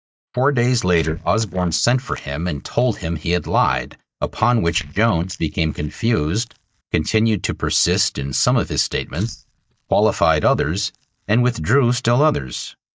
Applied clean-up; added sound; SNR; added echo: neural mask model DeepFilterNet 3.